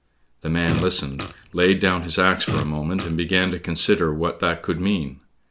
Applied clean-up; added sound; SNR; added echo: none; Fart; 8 dB; none.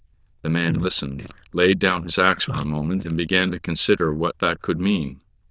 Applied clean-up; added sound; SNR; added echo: neural diffusion model UNIVERSE++.